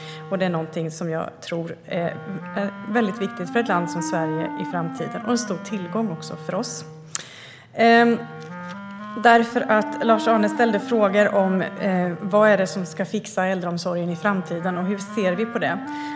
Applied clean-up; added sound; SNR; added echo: none; Wind instrument, woodwind instrument; 11 dB; none.